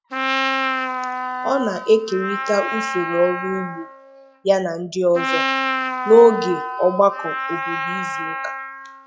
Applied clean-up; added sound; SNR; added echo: classical method log-MMSE.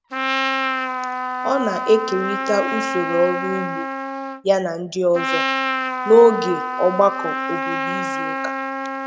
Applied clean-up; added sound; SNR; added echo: none; Trumpet; 3 dB; none.